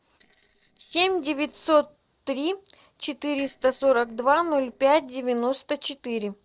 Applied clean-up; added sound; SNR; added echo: neural separator model SepFormer DNS4.